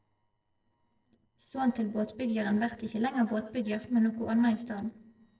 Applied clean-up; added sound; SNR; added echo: neural separator model SepFormer DNS4.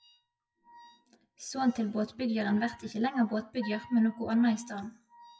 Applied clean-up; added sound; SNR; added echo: classical method WPE with log-MMSE.